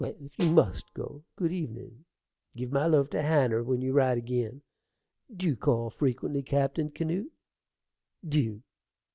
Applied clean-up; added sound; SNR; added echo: none; Snare drum; 17 dB; none.